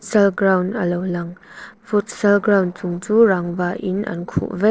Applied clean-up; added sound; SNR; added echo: neural separator model SepFormer DNS4.